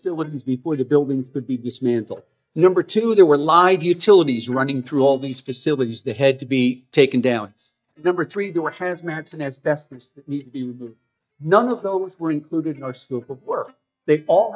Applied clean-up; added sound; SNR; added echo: neural mask model DeepFilterNet 3.